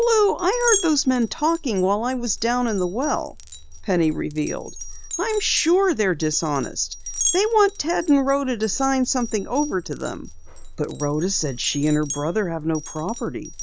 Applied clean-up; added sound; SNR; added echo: none; Glass; 10 dB; none.